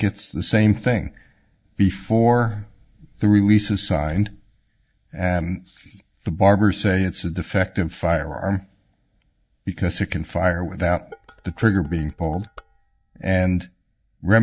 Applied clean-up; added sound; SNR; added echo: neural mask model DeepFilterNet 3.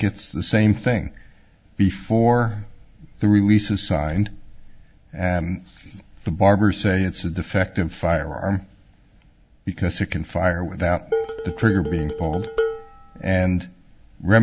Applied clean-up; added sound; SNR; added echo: none; Dishes, pots, and pans; 6 dB; none.